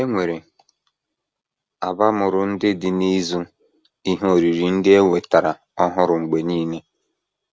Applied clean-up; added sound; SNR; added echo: none; none; none; none.